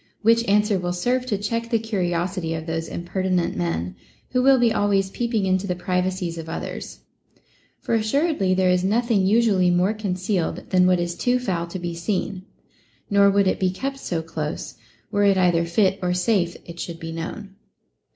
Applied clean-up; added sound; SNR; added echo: none; none; none; none.